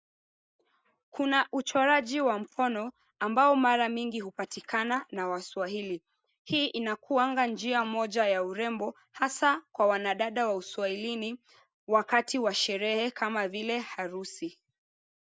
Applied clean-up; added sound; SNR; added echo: neural mask model Resemble Enhance denoiser.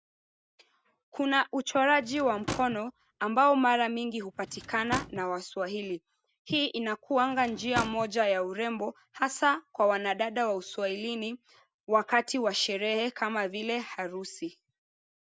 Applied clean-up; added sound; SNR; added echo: none; Drawer open or close / Wood; 12 dB; none.